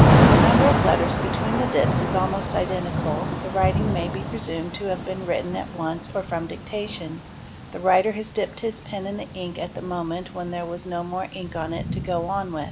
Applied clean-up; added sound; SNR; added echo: none; Thunder / Rain; -2 dB; none.